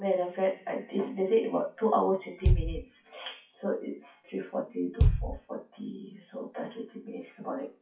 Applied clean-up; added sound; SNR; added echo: classical method WPE with log-MMSE.